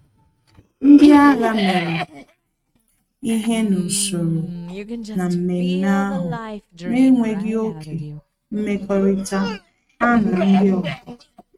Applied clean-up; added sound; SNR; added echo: neural mask model RNNoise.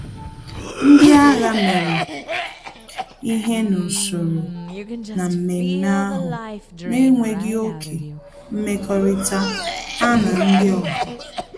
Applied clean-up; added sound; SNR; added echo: none; Cough; 7 dB; none.